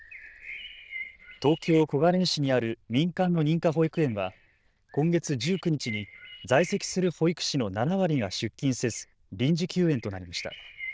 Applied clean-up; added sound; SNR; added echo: neural diffusion model UNIVERSE++.